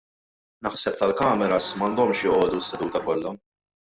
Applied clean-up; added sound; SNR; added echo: none; Sliding door; 14 dB; none.